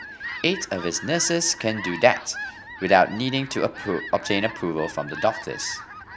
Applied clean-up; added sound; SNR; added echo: none; Fowl; 11 dB; none.